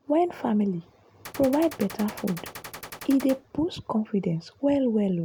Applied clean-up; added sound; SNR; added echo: none; Gunshot, gunfire; 15 dB; none.